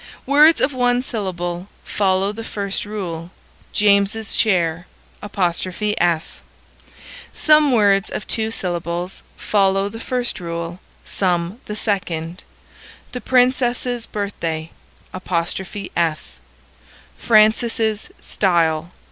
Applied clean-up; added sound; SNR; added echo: none; none; none; none.